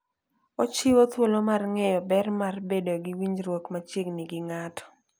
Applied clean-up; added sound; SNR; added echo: none; none; none; none.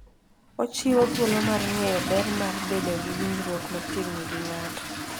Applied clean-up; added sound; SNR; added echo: none; Fill (with liquid) / Toilet flush; 4 dB; none.